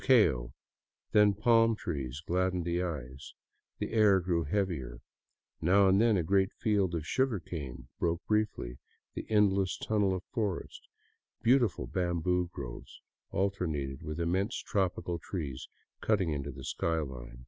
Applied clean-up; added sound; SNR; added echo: none; none; none; none.